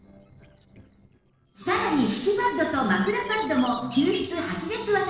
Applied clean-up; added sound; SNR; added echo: neural separator model SepFormer DNS4.